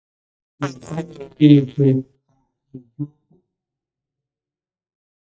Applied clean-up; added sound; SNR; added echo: neural mask model DeepFilterNet 3.